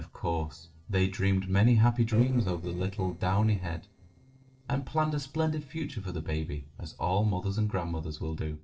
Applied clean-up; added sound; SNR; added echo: neural separator model SepFormer DNS4.